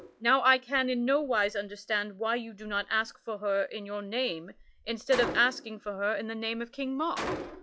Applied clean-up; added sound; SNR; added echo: classical method log-MMSE.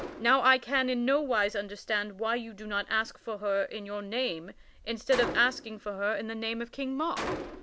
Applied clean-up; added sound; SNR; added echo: none; Gunshot, gunfire; 13 dB; none.